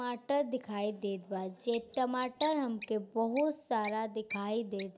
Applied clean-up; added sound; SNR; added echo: neural mask model Resemble Enhance denoiser.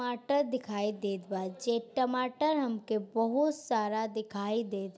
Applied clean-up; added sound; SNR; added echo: none; none; none; none.